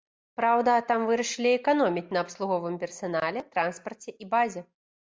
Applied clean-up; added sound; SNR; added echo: none; none; none; none.